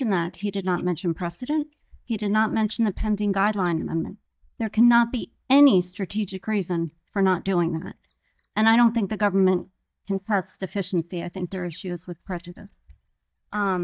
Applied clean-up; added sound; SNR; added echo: neural mask model DeepFilterNet 3.